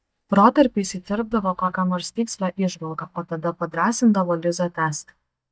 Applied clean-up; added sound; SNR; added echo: neural mask model DeepFilterNet 3.